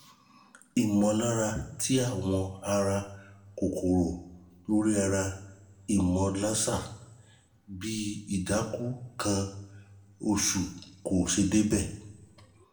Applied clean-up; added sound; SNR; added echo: none; none; none; reverberation time 0.6 s.